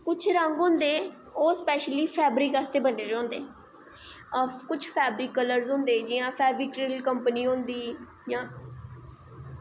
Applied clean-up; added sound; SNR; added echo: none; none; none; none.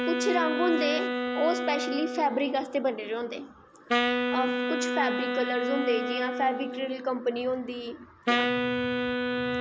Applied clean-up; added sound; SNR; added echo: none; Wind instrument, woodwind instrument; 0 dB; none.